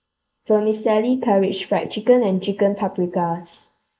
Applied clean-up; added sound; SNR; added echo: neural mask model Resemble Enhance denoiser.